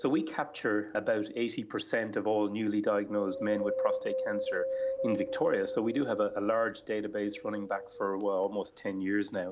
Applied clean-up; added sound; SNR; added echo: none; Wind; 7 dB; none.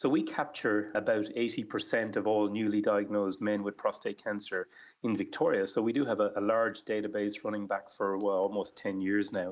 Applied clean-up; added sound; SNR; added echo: neural mask model Resemble Enhance denoiser.